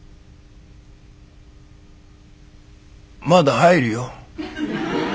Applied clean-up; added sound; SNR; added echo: none; none; none; none.